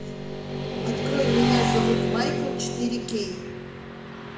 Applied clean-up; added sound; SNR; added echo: none; Motorcycle / Traffic noise, roadway noise; -4 dB; reverberation time 0.7 s.